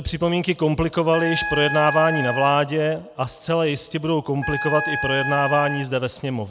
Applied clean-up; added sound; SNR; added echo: none; Wind instrument, woodwind instrument; 7 dB; none.